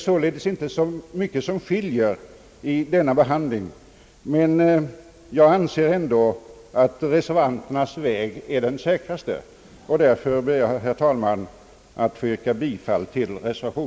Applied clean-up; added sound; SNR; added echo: none; none; none; none.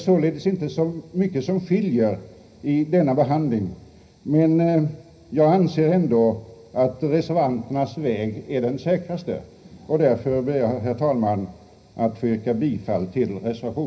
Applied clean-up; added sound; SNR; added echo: none; none; none; reverberation time 0.5 s.